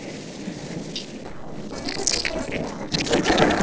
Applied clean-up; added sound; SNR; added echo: neural separator model SepFormer DNS4.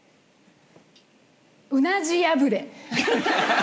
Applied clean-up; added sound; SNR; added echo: none; none; none; none.